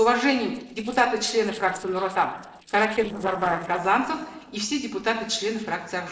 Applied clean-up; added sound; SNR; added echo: neural separator model SepFormer DNS4.